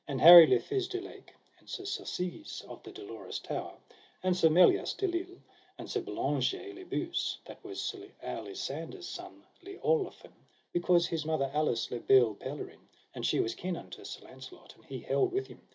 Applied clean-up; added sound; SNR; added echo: none; none; none; none.